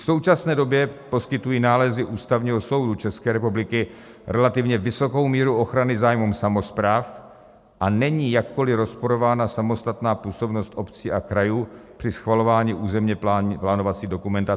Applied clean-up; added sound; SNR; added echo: none; none; none; none.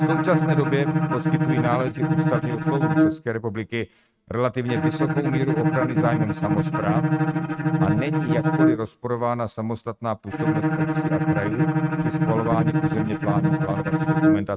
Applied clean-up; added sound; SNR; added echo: neural mask model RNNoise.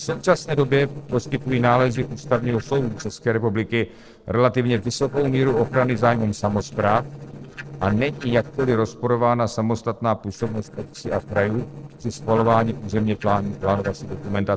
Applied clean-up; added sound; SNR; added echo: neural separator model SepFormer DNS4.